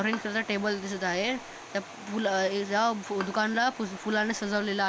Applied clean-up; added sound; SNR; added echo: none; Bowed string instrument; 17 dB; none.